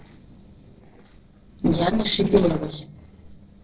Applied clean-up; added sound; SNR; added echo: neural separator model SepFormer DNS4.